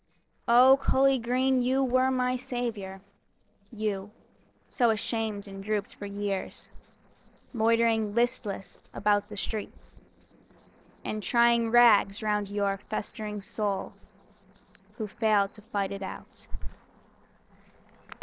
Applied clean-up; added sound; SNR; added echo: neural separator model SepFormer DNS4.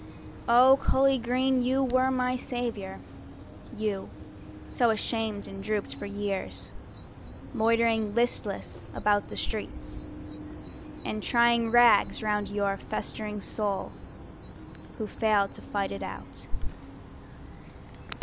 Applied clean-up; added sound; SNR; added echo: none; Bird vocalization, bird call, bird song; 13 dB; none.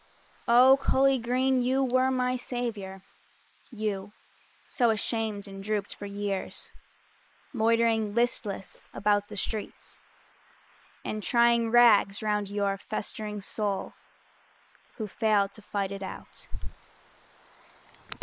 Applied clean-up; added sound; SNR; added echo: neural mask model Resemble Enhance denoiser.